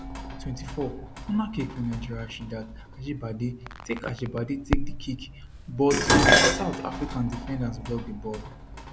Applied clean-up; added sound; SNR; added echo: none; Dishes, pots, and pans + Crackle; -3 dB; none.